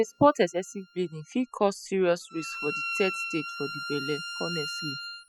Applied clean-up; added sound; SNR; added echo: classical method spectral subtraction.